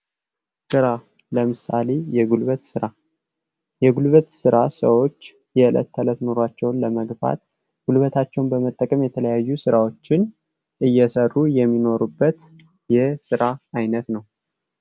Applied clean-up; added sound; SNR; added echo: none; none; none; none.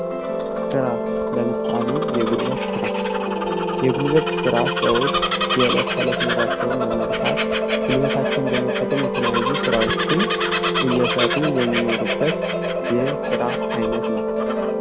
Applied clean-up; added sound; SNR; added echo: none; Bird vocalization, bird call, bird song + Musical instrument; -3 dB; none.